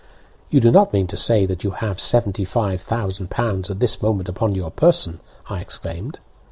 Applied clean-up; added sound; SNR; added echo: none; none; none; none.